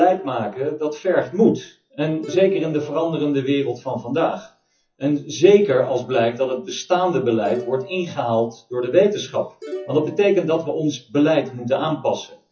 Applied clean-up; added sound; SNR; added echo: classical method WPE with log-MMSE.